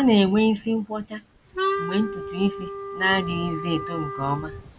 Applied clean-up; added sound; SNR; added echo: none; Wind instrument, woodwind instrument; 7 dB; none.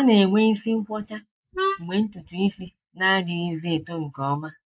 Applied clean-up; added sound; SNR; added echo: neural mask model Resemble Enhance denoiser.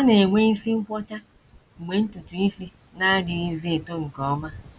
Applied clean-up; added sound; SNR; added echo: none; none; none; none.